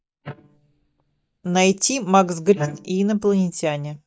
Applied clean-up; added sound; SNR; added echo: neural mask model DeepFilterNet 3.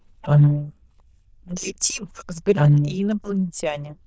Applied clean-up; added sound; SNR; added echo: neural diffusion model UNIVERSE++.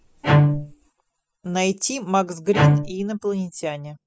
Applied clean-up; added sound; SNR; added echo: classical method spectral subtraction.